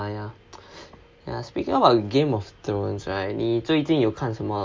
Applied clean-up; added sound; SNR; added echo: none; none; none; none.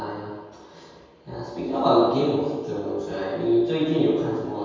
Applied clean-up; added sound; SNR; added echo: none; none; none; reverberation time 1.2 s.